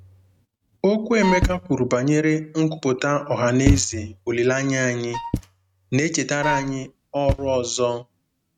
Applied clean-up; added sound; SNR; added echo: neural mask model RNNoise.